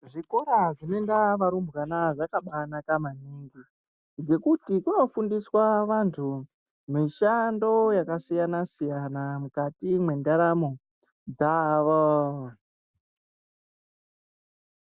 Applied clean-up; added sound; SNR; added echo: none; none; none; none.